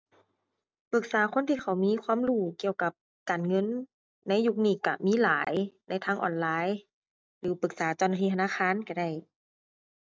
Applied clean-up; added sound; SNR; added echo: none; none; none; none.